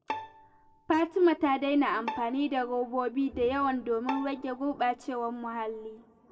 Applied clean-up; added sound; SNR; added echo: none; Bowed string instrument; 15 dB; reverberation time 1.3 s.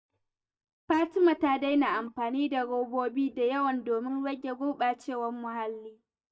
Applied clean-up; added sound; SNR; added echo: neural mask model DeepFilterNet 3.